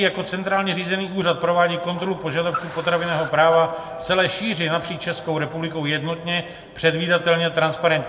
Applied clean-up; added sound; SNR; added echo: none; Car; 18 dB; reverberation time 1.3 s.